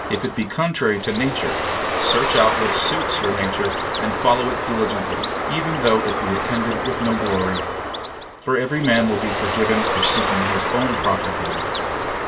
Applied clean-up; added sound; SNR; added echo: none; Bird; 0 dB; reverberation time 0.2 s.